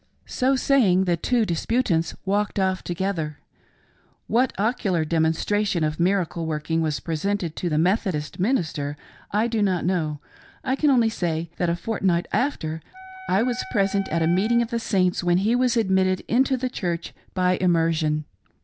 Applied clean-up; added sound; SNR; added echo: none; Wind instrument, woodwind instrument; 15 dB; none.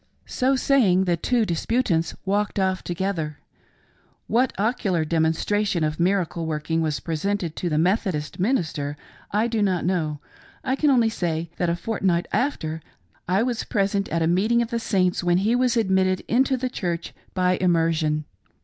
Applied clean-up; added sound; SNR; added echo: none; none; none; none.